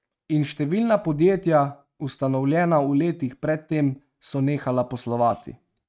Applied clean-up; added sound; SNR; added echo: neural mask model RNNoise.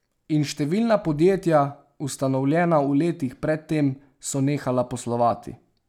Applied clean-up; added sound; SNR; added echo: none; none; none; none.